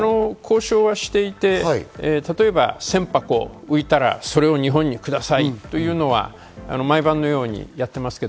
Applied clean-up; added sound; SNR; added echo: none; none; none; none.